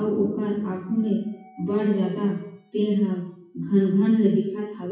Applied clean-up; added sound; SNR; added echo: classical method WPE with log-MMSE.